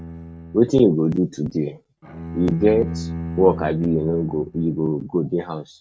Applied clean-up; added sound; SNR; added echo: neural mask model RNNoise.